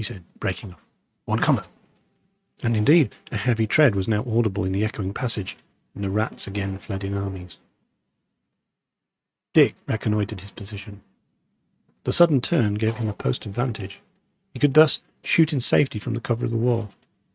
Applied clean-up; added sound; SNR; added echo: neural mask model RNNoise.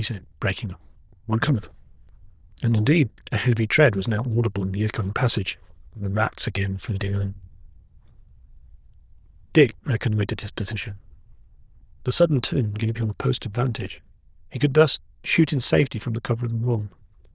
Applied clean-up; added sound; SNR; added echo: neural diffusion model UNIVERSE++.